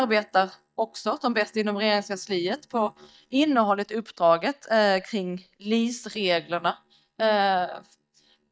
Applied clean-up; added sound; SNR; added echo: neural mask model DeepFilterNet 3.